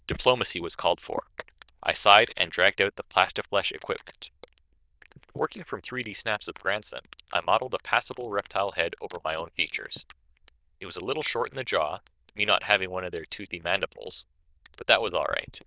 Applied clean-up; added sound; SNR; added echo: neural diffusion model UNIVERSE++.